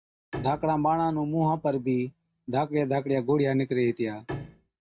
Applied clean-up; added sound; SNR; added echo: neural mask model RNNoise.